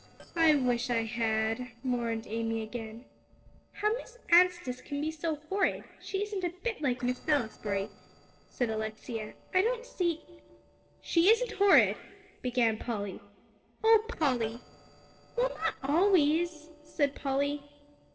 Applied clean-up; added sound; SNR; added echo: neural separator model SepFormer DNS4.